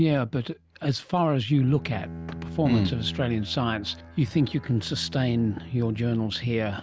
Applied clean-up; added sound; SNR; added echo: none; Bowed string instrument; 14 dB; none.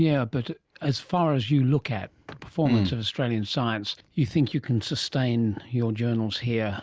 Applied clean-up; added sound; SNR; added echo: none; none; none; none.